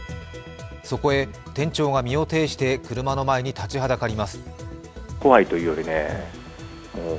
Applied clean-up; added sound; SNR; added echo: none; none; none; none.